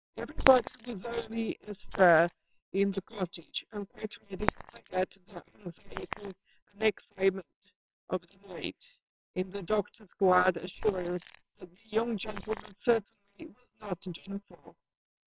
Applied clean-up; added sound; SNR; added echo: neural separator model SepFormer WHAMR!.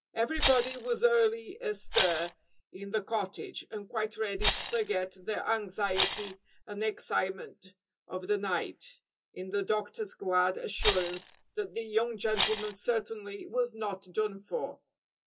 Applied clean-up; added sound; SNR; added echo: none; Rattle; 3 dB; reverberation time 0.2 s.